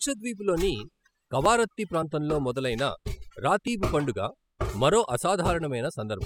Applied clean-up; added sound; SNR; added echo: classical method spectral subtraction.